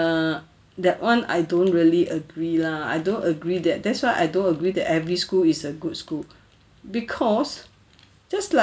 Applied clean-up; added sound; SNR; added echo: none; none; none; none.